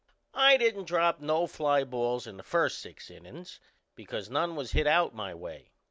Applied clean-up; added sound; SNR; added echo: none; none; none; none.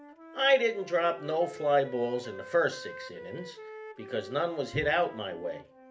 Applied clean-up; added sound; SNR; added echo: none; Wind instrument, woodwind instrument; 16 dB; reverberation time 0.3 s.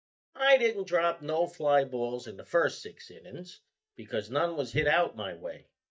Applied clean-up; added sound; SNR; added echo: neural mask model DeepFilterNet 3.